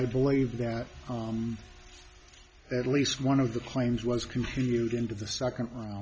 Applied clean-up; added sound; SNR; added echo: none; none; none; none.